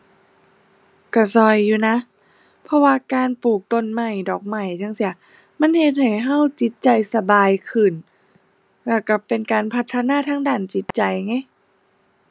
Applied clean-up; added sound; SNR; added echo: none; none; none; none.